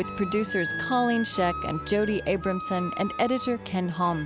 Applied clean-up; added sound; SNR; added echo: none; Wind instrument, woodwind instrument; 9 dB; none.